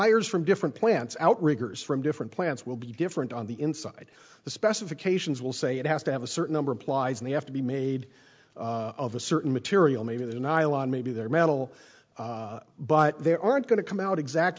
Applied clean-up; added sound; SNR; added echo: none; none; none; none.